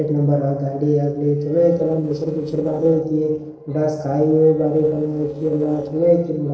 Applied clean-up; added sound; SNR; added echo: neural separator model SepFormer DNS4.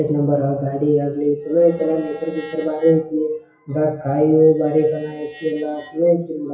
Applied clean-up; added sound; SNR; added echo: classical method WPE with log-MMSE.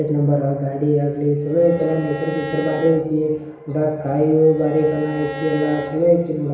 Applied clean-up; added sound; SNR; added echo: none; Bowed string instrument; 14 dB; reverberation time 1.0 s.